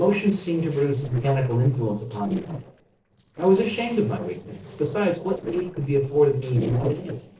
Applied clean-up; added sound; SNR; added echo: neural separator model SepFormer DNS4.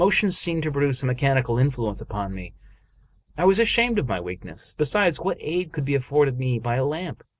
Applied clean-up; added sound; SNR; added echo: none; none; none; none.